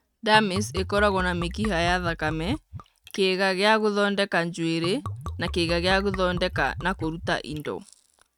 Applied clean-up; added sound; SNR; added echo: neural mask model RNNoise.